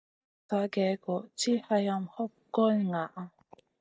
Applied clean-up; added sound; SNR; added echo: neural mask model DeepFilterNet 3.